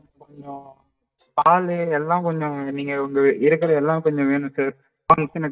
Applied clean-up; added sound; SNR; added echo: neural mask model DeepFilterNet 3.